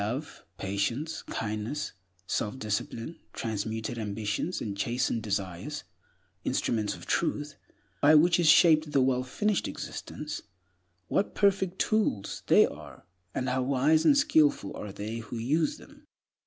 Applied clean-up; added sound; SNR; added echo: none; none; none; none.